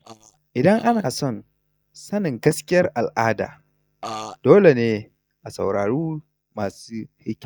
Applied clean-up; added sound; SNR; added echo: neural mask model DeepFilterNet 3.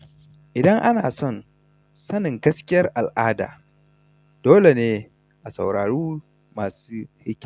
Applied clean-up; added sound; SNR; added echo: none; none; none; none.